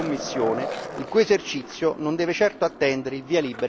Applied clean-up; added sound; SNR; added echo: none; Skateboard; 11 dB; none.